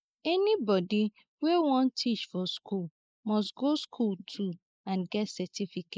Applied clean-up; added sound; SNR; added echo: neural mask model Resemble Enhance denoiser.